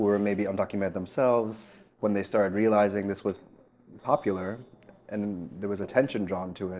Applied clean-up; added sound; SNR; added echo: neural separator model SepFormer DNS4.